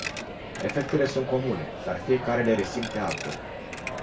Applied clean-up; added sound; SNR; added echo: none; Coin (dropping); 7 dB; reverberation time 0.2 s.